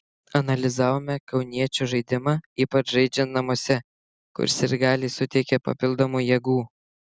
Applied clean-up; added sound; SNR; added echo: none; none; none; none.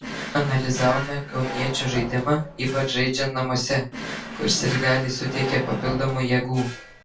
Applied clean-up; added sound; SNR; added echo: none; Drawer open or close; 9 dB; reverberation time 0.2 s.